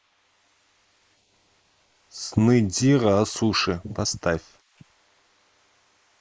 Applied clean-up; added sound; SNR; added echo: neural mask model Resemble Enhance denoiser.